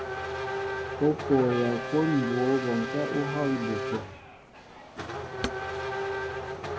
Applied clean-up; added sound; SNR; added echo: none; Race car, auto racing / Accelerating, revving, vroom; 4 dB; none.